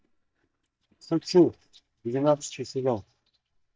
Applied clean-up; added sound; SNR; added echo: neural mask model DeepFilterNet 3.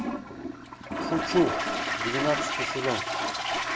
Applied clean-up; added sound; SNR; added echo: none; Toilet flush; -1 dB; none.